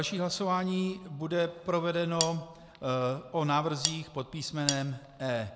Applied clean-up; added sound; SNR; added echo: none; Cutlery, silverware; 4 dB; none.